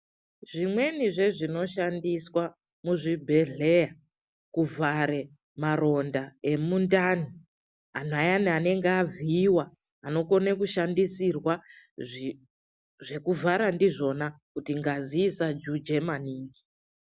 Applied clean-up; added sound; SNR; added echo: none; none; none; none.